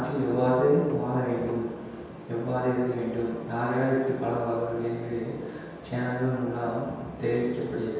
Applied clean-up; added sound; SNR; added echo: none; Tap; 16 dB; reverberation time 1.2 s.